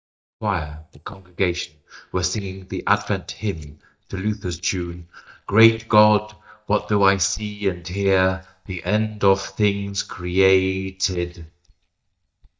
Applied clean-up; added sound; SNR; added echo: neural mask model DeepFilterNet 3.